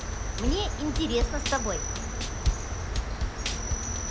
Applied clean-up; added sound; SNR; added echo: none; Cricket + Drum kit; -5 dB; none.